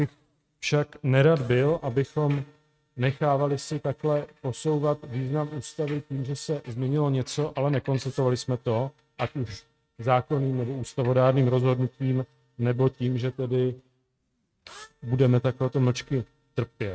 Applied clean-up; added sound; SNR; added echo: neural mask model RNNoise.